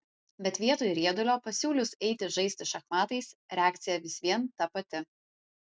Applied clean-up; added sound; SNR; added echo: none; none; none; none.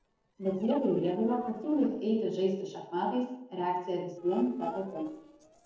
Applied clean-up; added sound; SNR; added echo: neural separator model SepFormer DNS4.